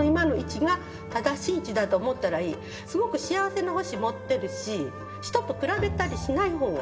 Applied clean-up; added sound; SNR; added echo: none; Bowed string instrument; 12 dB; reverberation time 2.9 s.